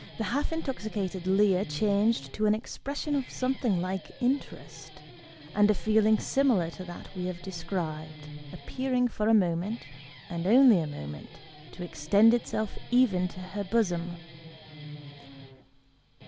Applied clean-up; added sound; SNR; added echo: none; Guitar; 18 dB; none.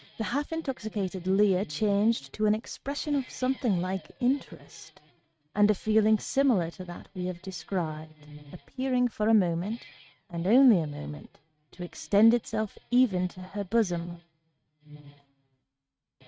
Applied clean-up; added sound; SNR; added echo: neural mask model RNNoise.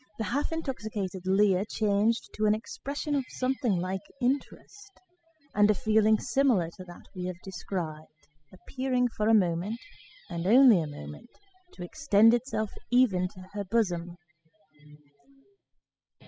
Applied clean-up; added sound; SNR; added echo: classical method spectral subtraction.